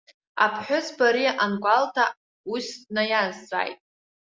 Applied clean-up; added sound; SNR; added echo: none; none; none; none.